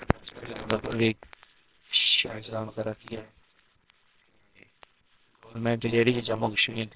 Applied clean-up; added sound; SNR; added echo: neural separator model SepFormer WHAMR!.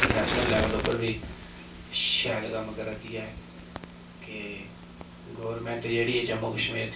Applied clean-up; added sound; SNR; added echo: none; Fire; 4 dB; reverberation time 0.2 s.